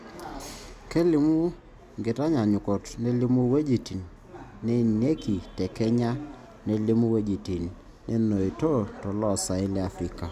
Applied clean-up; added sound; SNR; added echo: none; none; none; none.